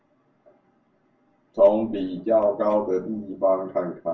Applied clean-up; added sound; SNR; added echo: none; none; none; reverberation time 0.2 s.